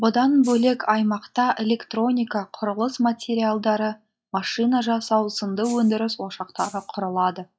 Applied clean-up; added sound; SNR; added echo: classical method log-MMSE.